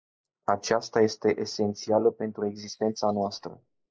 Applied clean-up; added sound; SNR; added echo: neural mask model Resemble Enhance denoiser.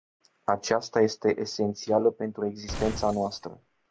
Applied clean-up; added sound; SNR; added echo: none; Glass; 10 dB; none.